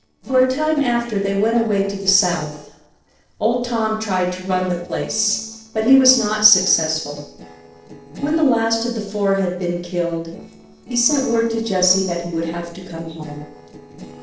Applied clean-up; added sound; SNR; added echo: neural separator model SepFormer DNS4.